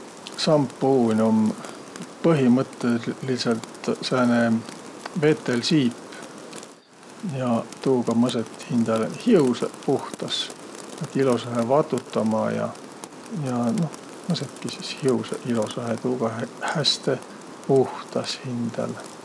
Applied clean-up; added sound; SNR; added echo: none; Rain; 15 dB; none.